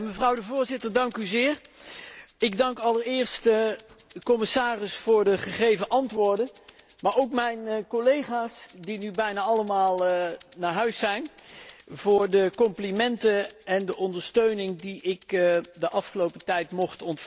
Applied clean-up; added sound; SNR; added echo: none; Rattle (instrument); 17 dB; none.